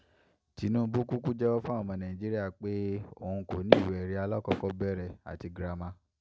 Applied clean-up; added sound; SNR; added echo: none; Walk, footsteps; -1 dB; none.